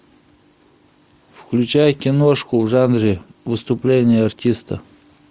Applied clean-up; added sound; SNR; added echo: none; none; none; none.